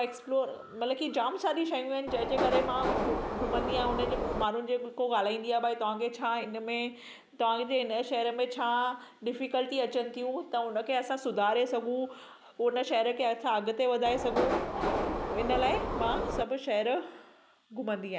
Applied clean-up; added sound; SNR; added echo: none; Subway, metro, underground; 0 dB; none.